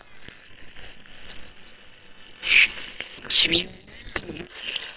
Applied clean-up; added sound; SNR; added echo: neural separator model SepFormer WHAM!.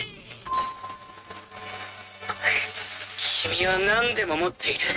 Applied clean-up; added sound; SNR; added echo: neural mask model RNNoise.